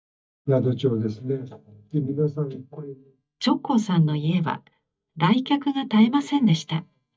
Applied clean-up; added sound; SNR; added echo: neural mask model DeepFilterNet 3.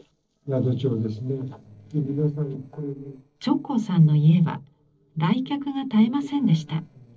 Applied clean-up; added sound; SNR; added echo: neural separator model SepFormer DNS4.